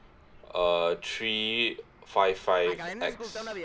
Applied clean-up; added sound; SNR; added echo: none; Fixed-wing aircraft, airplane; 13 dB; none.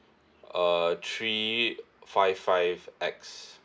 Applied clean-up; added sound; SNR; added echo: none; none; none; none.